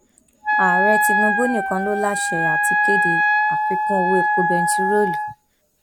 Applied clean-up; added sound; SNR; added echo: none; Wind instrument, woodwind instrument; -4 dB; none.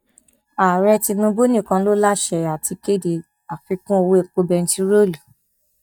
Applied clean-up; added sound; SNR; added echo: neural mask model DeepFilterNet 3.